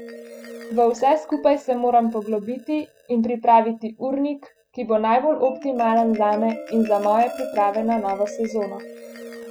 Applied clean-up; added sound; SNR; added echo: none; Marimba, xylophone; 15 dB; none.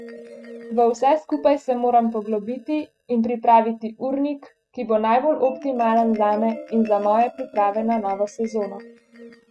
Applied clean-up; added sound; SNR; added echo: neural mask model RNNoise.